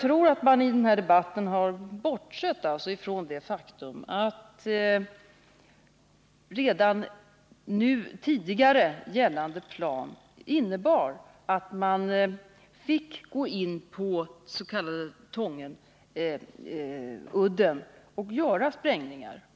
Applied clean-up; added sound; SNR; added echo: none; none; none; none.